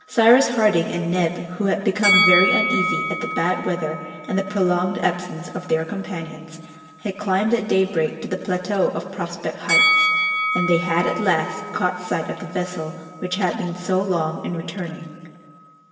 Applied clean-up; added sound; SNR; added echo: none; Bell; 4 dB; reverberation time 1.9 s.